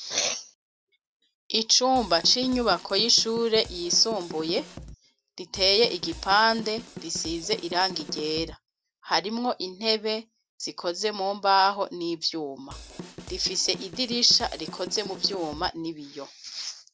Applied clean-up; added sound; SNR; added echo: none; Drum kit; 14 dB; none.